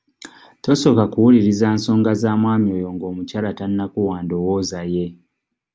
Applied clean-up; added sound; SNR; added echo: none; none; none; none.